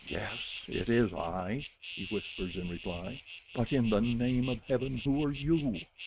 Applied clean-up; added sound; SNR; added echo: neural mask model RNNoise.